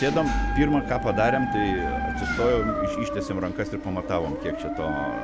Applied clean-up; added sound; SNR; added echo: none; Dog + Engine / Mechanisms; 2 dB; none.